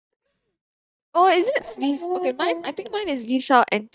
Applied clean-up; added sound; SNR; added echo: neural mask model DeepFilterNet 3.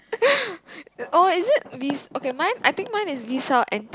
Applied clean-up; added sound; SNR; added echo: none; none; none; none.